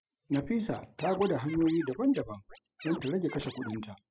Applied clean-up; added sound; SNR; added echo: classical method spectral subtraction.